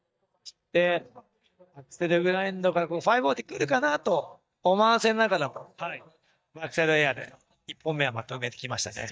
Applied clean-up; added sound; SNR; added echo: neural mask model DeepFilterNet 3.